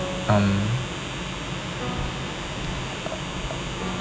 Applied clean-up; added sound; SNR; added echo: none; Piano + Domestic sounds, home sounds; 8 dB; none.